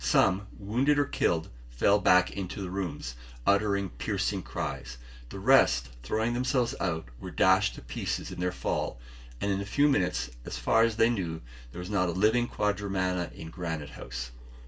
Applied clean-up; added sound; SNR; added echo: none; none; none; reverberation time 0.2 s.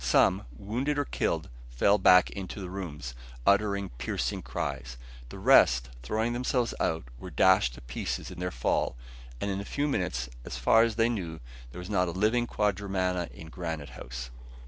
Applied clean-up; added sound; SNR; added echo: none; none; none; none.